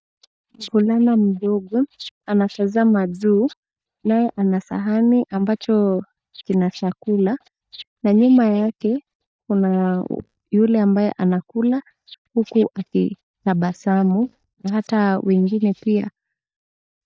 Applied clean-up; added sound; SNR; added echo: neural mask model DeepFilterNet 3.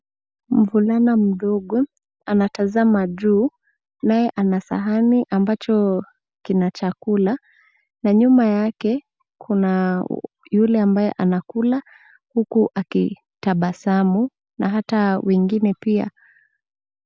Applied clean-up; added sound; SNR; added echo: none; none; none; none.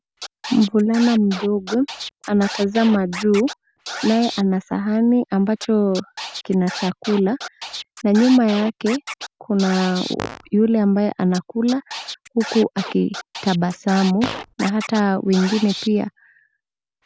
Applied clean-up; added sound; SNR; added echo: none; Fart + Scratching (performance technique); 14 dB; none.